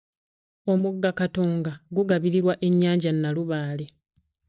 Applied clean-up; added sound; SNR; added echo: neural mask model DeepFilterNet 3.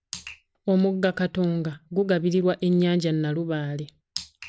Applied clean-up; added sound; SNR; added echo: none; none; none; none.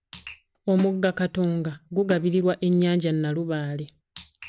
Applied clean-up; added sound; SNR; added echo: none; Snare drum; 19 dB; none.